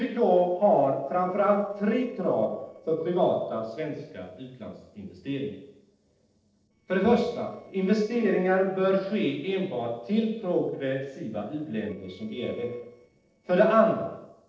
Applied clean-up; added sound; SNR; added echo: neural separator model SepFormer DNS4.